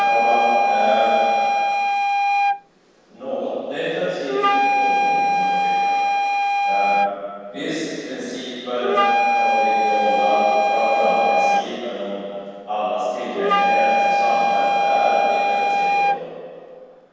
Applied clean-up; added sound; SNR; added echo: none; Wind instrument, woodwind instrument; -5 dB; reverberation time 2.2 s.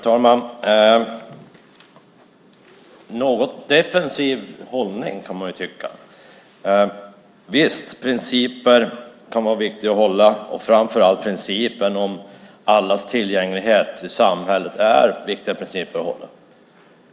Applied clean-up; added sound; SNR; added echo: none; none; none; none.